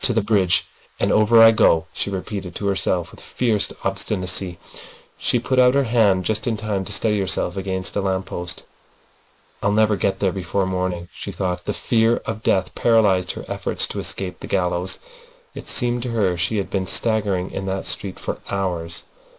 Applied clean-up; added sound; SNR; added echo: neural mask model Resemble Enhance denoiser.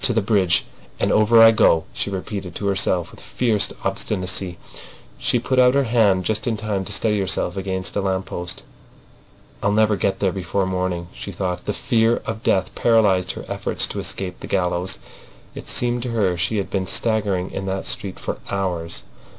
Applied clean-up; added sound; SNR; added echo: none; none; none; none.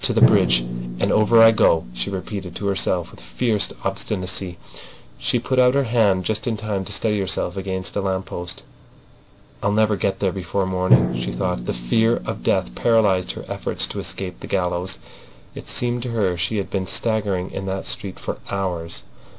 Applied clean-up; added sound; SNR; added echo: none; Drum; 8 dB; none.